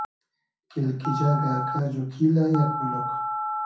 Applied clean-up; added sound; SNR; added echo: none; Telephone; 5 dB; reverberation time 0.5 s.